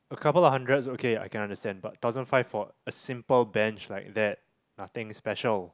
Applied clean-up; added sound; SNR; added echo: none; none; none; none.